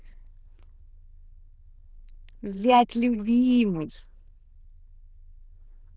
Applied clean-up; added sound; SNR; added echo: neural diffusion model UNIVERSE++.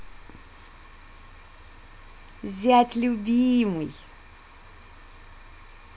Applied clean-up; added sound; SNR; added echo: none; none; none; none.